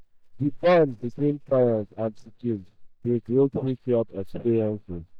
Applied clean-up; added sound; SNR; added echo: neural mask model DeepFilterNet 3.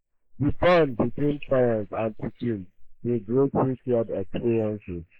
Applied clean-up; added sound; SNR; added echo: neural mask model Resemble Enhance denoiser.